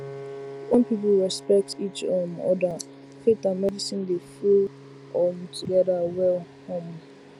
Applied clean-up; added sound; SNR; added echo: none; Piano; 18 dB; none.